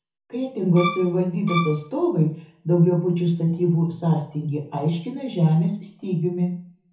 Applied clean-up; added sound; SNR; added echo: none; Bowed string instrument; 8 dB; reverberation time 0.6 s.